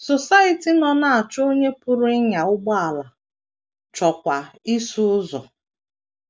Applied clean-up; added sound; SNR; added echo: none; none; none; none.